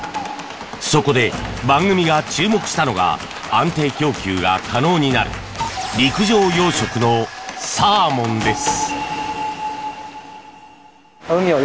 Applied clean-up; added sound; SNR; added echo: none; Fart; 18 dB; none.